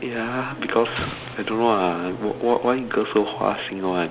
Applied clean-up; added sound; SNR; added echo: none; Explosion; 13 dB; none.